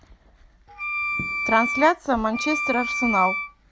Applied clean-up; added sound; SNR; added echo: none; Wind instrument, woodwind instrument; 3 dB; none.